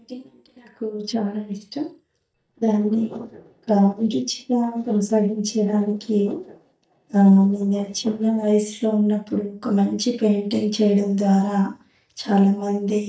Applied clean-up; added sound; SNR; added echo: neural mask model DeepFilterNet 3.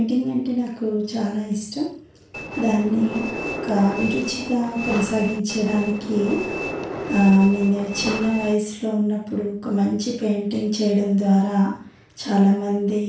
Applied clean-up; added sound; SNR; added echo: none; Train; 9 dB; reverberation time 0.4 s.